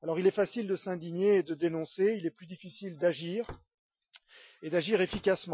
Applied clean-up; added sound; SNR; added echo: classical method Wiener filter.